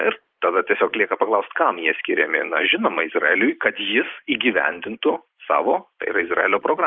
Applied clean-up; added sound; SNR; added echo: neural mask model Resemble Enhance denoiser.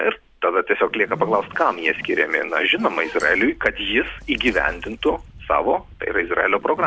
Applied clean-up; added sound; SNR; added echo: none; Zipper (clothing) + Thunder / Wind; 18 dB; none.